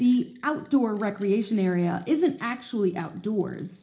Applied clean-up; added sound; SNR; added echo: none; Keys jangling; 15 dB; reverberation time 0.4 s.